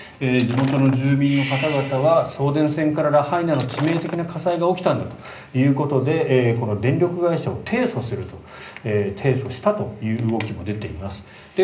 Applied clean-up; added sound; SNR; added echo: none; Shatter; 14 dB; reverberation time 0.5 s.